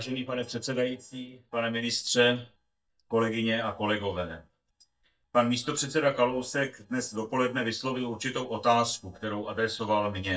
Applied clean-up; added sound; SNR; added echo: neural mask model DeepFilterNet 3.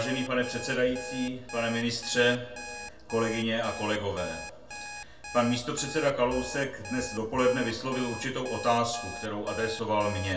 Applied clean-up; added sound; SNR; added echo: none; Alarm; 12 dB; reverberation time 0.2 s.